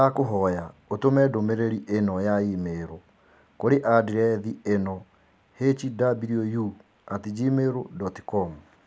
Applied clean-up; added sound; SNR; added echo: none; none; none; none.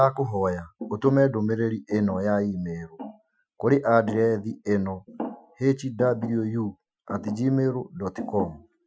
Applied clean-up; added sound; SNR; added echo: classical method Wiener filter.